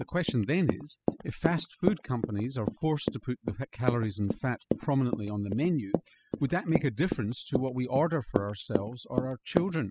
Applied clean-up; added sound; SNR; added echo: classical method spectral subtraction.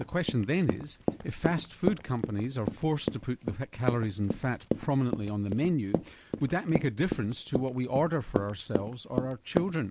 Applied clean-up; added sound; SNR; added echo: none; Run; 4 dB; none.